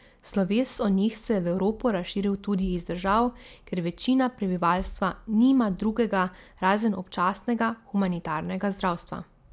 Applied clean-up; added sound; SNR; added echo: none; none; none; none.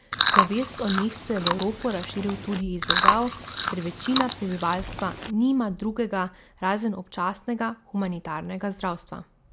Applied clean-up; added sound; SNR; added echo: none; Chewing, mastication; -1 dB; none.